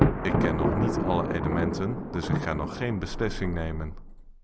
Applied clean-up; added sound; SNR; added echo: none; Thunder; -2 dB; none.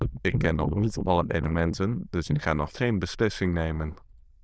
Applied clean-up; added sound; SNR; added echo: neural diffusion model UNIVERSE++.